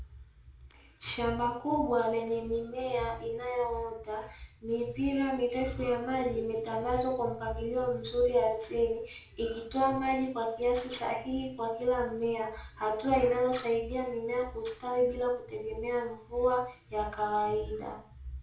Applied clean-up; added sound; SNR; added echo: none; none; none; reverberation time 0.4 s.